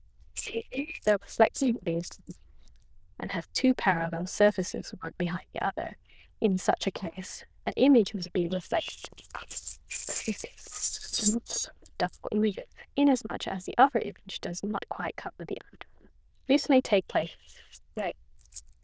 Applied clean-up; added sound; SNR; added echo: neural diffusion model UNIVERSE++.